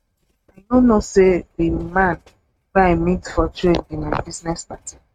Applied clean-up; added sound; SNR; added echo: neural mask model RNNoise.